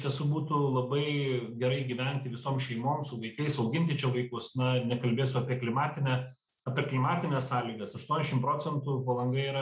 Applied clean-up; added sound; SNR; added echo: none; none; none; none.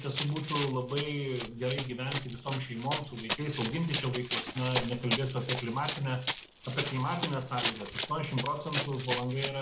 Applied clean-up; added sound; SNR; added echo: none; Run; -1 dB; none.